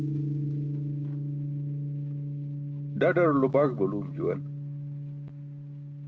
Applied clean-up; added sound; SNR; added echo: neural mask model RNNoise.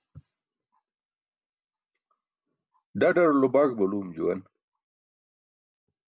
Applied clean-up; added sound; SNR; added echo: none; none; none; none.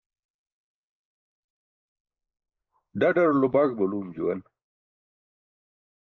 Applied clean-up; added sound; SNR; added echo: neural mask model Resemble Enhance denoiser.